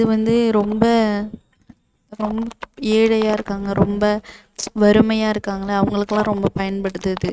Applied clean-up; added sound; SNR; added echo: neural mask model RNNoise.